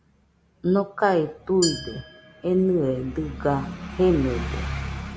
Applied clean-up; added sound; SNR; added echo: none; Glass; 14 dB; none.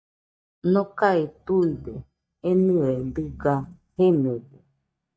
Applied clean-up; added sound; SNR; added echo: neural mask model DeepFilterNet 3.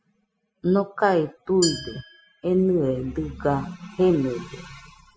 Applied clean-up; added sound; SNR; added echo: classical method spectral subtraction.